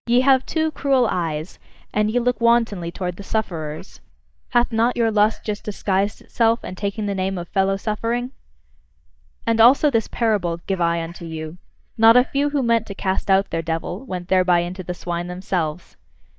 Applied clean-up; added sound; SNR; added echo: neural mask model DeepFilterNet 3.